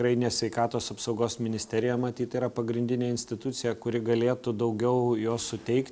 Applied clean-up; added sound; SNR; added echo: none; none; none; none.